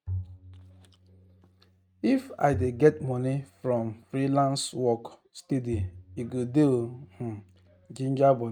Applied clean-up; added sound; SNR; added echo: neural mask model RNNoise.